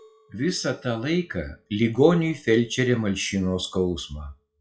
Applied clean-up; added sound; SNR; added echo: classical method WPE with log-MMSE.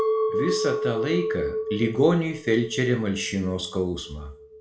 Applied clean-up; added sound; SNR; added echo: none; Chink, clink; 3 dB; reverberation time 0.4 s.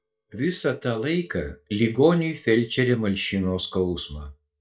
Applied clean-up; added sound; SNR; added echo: neural mask model DeepFilterNet 3.